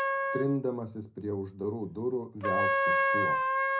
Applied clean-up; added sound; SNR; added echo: none; Trumpet; -4 dB; reverberation time 0.4 s.